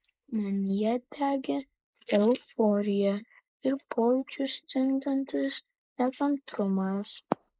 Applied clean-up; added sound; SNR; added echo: neural mask model Resemble Enhance denoiser.